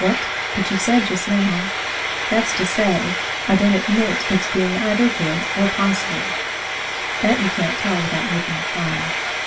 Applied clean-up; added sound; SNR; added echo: none; Frying (food); 2 dB; reverberation time 0.2 s.